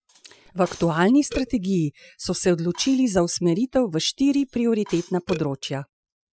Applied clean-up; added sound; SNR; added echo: classical method Wiener filter.